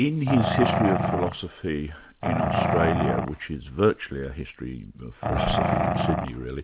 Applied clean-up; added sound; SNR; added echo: none; Growling + Cricket; -4 dB; none.